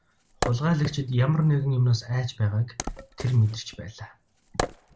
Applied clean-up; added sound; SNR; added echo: none; Wood; 11 dB; none.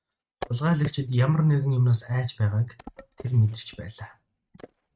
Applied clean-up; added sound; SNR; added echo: neural mask model RNNoise.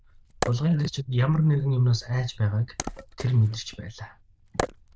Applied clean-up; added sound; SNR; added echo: neural diffusion model UNIVERSE++.